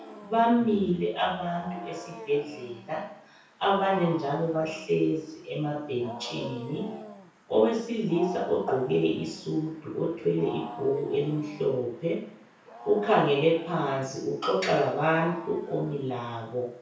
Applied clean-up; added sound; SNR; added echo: none; Wild animals; 16 dB; reverberation time 0.6 s.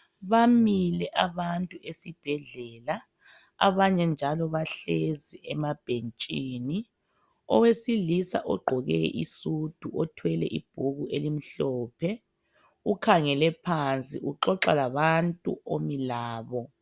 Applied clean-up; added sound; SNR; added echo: none; none; none; none.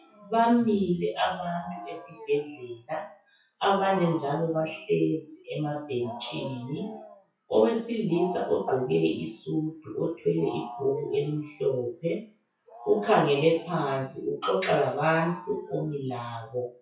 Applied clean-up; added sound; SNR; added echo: classical method WPE with log-MMSE.